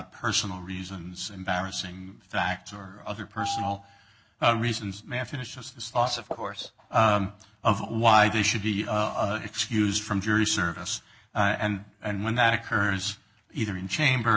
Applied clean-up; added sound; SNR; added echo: none; none; none; none.